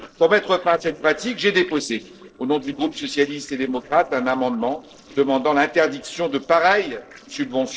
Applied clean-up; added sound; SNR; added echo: neural separator model SepFormer DNS4.